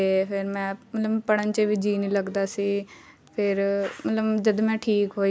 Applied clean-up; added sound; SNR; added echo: none; none; none; none.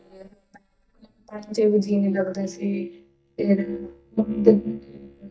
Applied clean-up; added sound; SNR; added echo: neural mask model DeepFilterNet 3.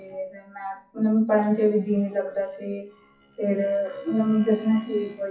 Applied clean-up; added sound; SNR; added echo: classical method WPE with log-MMSE.